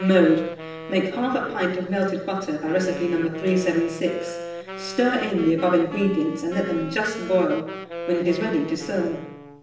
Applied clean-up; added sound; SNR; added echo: none; Wind instrument, woodwind instrument; 12 dB; reverberation time 0.8 s.